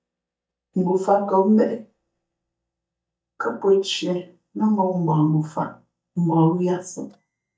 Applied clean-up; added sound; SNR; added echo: neural mask model DeepFilterNet 3.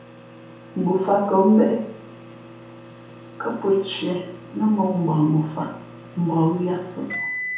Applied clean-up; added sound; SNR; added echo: none; Microwave oven; 14 dB; reverberation time 0.6 s.